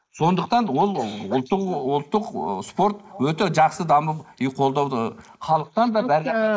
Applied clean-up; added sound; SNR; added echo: neural mask model Resemble Enhance denoiser.